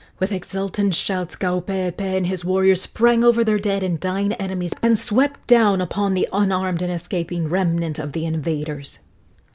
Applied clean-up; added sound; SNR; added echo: none; none; none; none.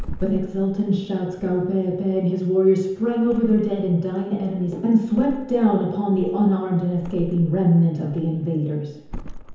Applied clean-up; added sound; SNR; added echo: none; Thump, thud; 16 dB; reverberation time 1.0 s.